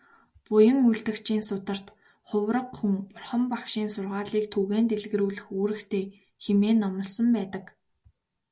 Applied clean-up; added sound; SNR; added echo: none; none; none; none.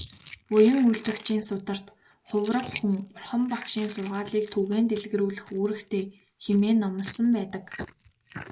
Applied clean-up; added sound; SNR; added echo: neural mask model Resemble Enhance denoiser.